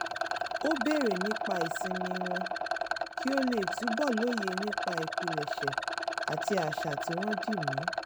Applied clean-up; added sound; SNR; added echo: none; Rattle; -1 dB; none.